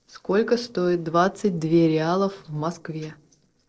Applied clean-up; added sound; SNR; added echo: neural separator model SepFormer DNS4.